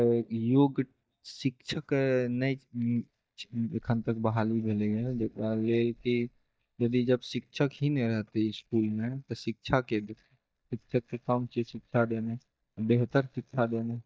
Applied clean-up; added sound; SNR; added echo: neural mask model DeepFilterNet 3.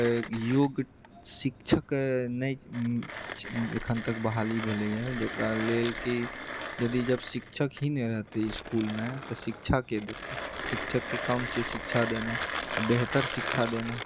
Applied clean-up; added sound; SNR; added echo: none; Mechanisms; 7 dB; none.